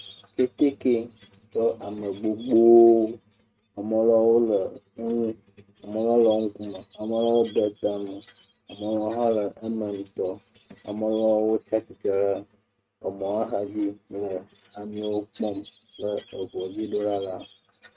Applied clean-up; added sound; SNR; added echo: neural mask model RNNoise.